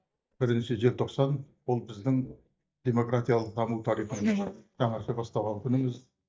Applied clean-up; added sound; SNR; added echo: neural mask model DeepFilterNet 3.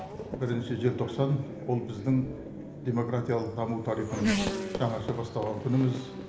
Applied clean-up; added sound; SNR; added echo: none; Race car, auto racing / Accelerating, revving, vroom; 7 dB; reverberation time 1.0 s.